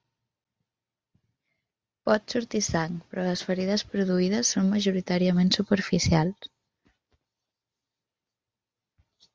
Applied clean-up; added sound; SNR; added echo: none; none; none; none.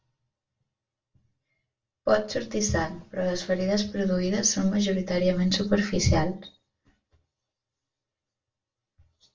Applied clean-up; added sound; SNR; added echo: none; none; none; reverberation time 0.3 s.